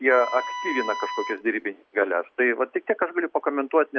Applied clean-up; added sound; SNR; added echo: none; Wind instrument, woodwind instrument; 8 dB; none.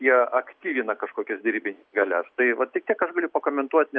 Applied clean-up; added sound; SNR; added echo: none; none; none; none.